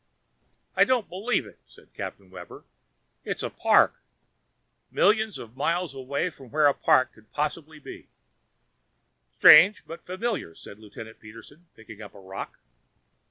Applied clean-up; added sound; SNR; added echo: none; none; none; none.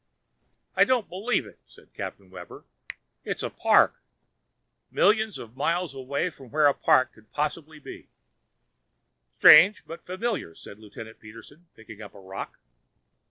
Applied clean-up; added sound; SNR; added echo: neural separator model SepFormer DNS4.